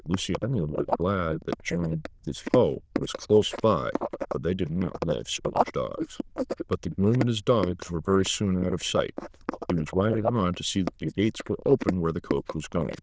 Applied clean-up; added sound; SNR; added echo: neural diffusion model UNIVERSE++.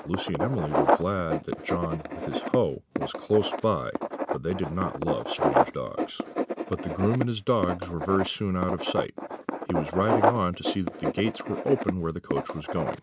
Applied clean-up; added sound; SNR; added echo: none; Writing; 1 dB; none.